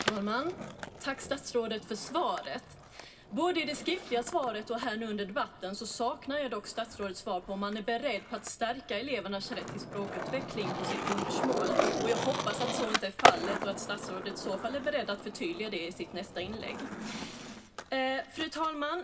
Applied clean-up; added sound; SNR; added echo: none; Skateboard; 2 dB; reverberation time 0.4 s.